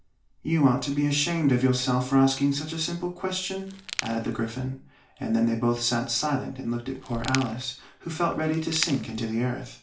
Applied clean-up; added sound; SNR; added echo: none; Crackle; 13 dB; reverberation time 0.4 s.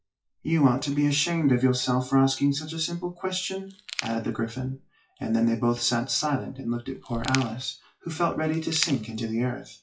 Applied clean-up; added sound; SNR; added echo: classical method WPE with log-MMSE.